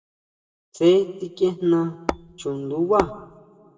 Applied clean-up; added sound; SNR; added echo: none; Tap / Hammer; 6 dB; reverberation time 1.2 s.